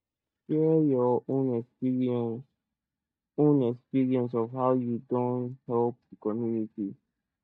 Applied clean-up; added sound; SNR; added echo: neural mask model DeepFilterNet 3.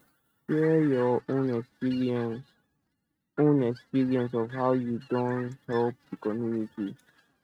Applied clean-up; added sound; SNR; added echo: neural mask model RNNoise.